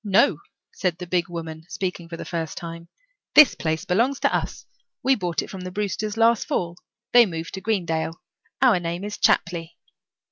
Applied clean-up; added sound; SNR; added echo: none; none; none; none.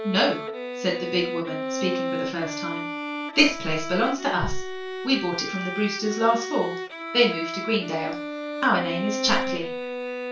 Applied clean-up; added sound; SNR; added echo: none; Bowed string instrument; 5 dB; reverberation time 0.3 s.